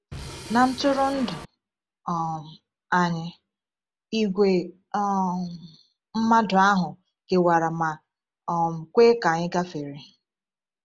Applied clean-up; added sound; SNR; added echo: none; Drum kit; 13 dB; none.